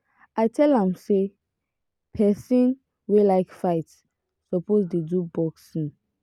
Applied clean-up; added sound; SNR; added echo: none; none; none; none.